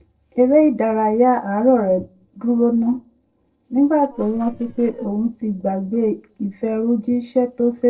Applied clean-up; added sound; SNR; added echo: neural separator model SepFormer DNS4.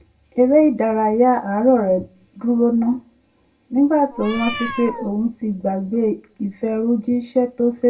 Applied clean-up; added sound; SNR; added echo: none; Meow; 11 dB; reverberation time 0.2 s.